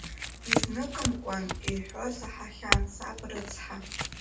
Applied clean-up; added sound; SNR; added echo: none; Chink, clink / Domestic sounds, home sounds; -4 dB; reverberation time 0.3 s.